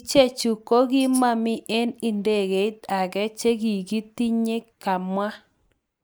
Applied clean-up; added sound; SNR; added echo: neural mask model Resemble Enhance denoiser.